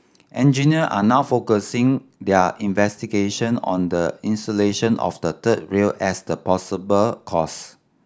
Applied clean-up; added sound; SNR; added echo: none; none; none; none.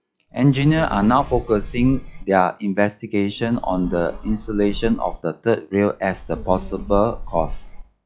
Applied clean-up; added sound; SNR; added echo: classical method log-MMSE.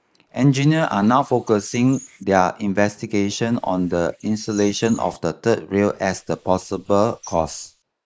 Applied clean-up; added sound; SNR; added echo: neural mask model Resemble Enhance denoiser.